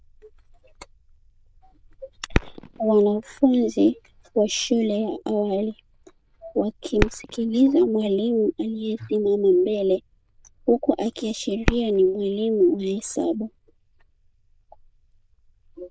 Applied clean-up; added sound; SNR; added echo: neural diffusion model UNIVERSE++.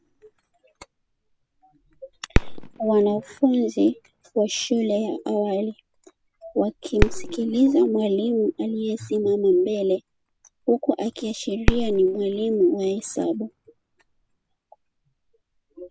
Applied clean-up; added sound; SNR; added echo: none; Fireworks; 7 dB; none.